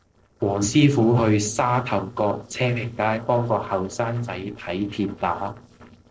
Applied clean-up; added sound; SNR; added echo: neural separator model SepFormer DNS4.